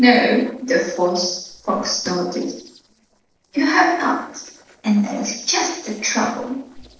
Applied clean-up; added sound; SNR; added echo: neural separator model SepFormer DNS4.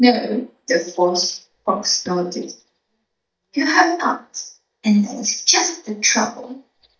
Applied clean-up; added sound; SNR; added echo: neural mask model DeepFilterNet 3.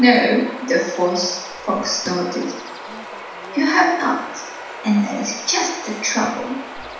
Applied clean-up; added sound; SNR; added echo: none; Bird vocalization, bird call, bird song; 12 dB; reverberation time 0.8 s.